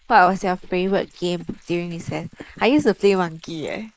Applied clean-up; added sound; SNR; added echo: neural mask model Resemble Enhance denoiser.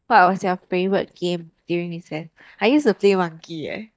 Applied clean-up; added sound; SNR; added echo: neural mask model DeepFilterNet 3.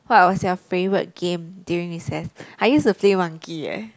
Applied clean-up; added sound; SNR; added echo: none; none; none; none.